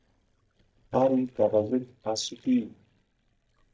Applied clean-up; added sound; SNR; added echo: neural mask model DeepFilterNet 3.